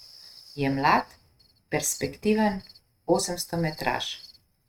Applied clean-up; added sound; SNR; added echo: neural mask model RNNoise.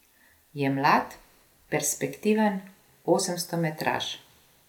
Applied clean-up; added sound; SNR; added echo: none; none; none; none.